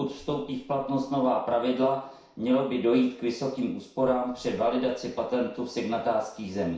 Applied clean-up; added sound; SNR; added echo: none; none; none; reverberation time 0.6 s.